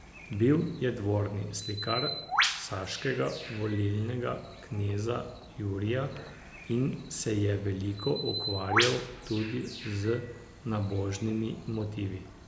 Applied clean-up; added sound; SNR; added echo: none; Bird; 7 dB; none.